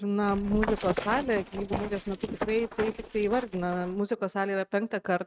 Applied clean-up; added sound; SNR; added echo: neural mask model RNNoise.